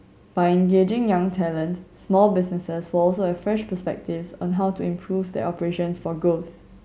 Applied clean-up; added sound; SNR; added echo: none; none; none; none.